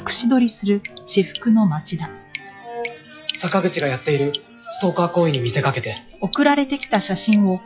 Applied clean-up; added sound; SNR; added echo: classical method log-MMSE.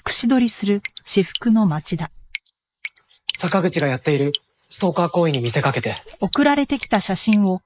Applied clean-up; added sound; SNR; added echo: neural mask model Resemble Enhance denoiser.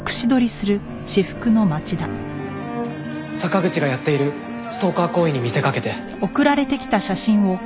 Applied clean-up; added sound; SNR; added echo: none; none; none; none.